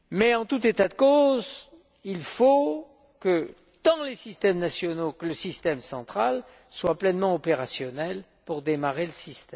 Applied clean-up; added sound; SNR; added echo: none; none; none; none.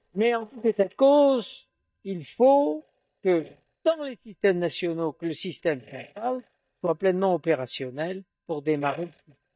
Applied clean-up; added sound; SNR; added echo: neural mask model DeepFilterNet 3.